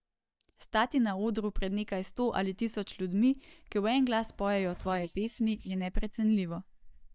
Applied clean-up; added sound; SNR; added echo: neural mask model DeepFilterNet 3.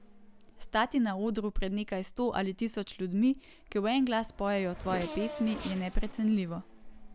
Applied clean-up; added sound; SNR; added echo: none; Race car, auto racing / Accelerating, revving, vroom; 16 dB; none.